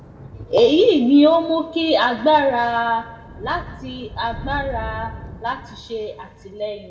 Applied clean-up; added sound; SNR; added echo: none; Thunder / Rain; 17 dB; reverberation time 1.3 s.